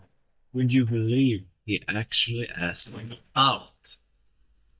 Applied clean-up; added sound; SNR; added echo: neural mask model DeepFilterNet 3.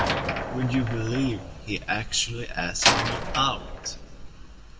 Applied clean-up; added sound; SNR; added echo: none; Slam; 1 dB; reverberation time 0.8 s.